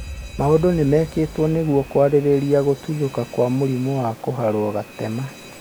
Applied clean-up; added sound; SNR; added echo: none; Alarm; 18 dB; none.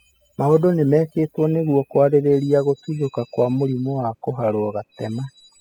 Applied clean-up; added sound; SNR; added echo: classical method spectral subtraction.